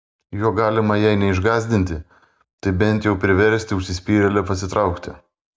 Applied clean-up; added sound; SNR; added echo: none; none; none; none.